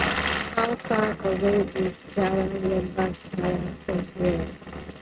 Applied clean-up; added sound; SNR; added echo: neural mask model RNNoise.